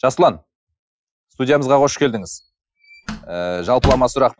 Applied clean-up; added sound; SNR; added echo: classical method Wiener filter.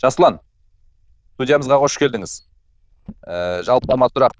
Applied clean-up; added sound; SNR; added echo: neural diffusion model UNIVERSE++.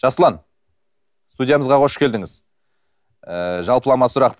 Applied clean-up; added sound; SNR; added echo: none; none; none; none.